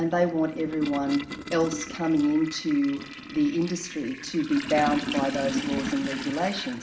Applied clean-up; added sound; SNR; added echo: none; Toilet flush; 8 dB; reverberation time 1.7 s.